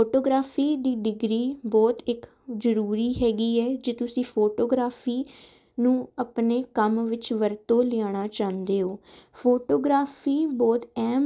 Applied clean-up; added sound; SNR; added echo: none; none; none; none.